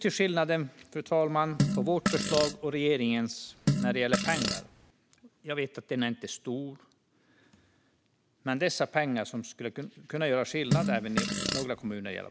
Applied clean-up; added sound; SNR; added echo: none; Fart; -1 dB; none.